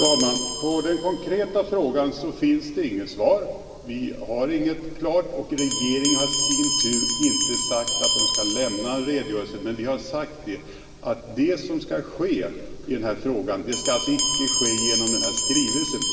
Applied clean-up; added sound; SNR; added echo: none; Bell; 2 dB; reverberation time 2.2 s.